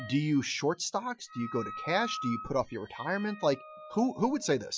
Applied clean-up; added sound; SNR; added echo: classical method Wiener filter.